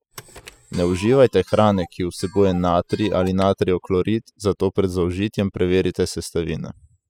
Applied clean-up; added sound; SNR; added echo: classical method spectral subtraction.